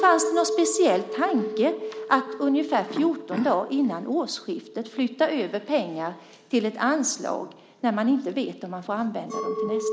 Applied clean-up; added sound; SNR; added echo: none; Chink, clink; 9 dB; none.